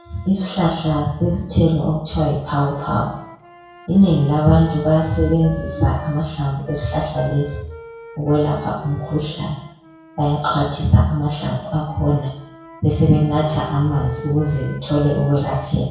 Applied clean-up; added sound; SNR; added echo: none; Wind instrument, woodwind instrument; 19 dB; reverberation time 0.6 s.